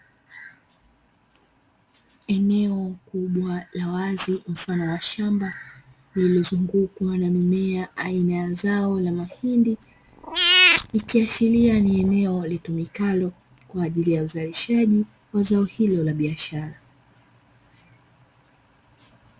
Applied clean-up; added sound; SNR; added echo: none; Meow / Purr; -1 dB; none.